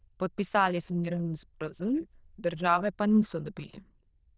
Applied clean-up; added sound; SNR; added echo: neural diffusion model UNIVERSE++.